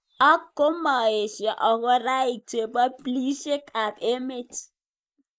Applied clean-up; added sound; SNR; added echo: neural mask model Resemble Enhance denoiser.